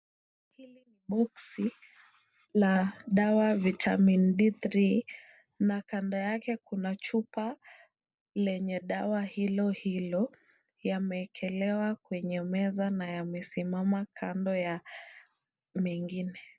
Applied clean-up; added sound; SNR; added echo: none; none; none; none.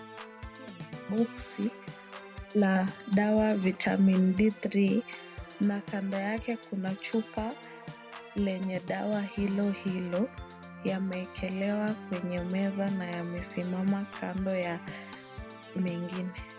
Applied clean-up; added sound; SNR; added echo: none; Organ; 14 dB; none.